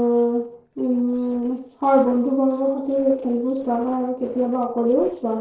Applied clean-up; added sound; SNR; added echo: neural separator model SepFormer DNS4.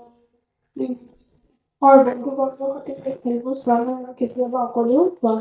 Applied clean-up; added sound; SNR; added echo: neural mask model DeepFilterNet 3.